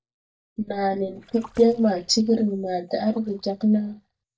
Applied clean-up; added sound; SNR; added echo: neural mask model DeepFilterNet 3.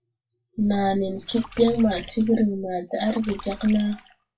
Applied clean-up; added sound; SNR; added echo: classical method WPE with log-MMSE.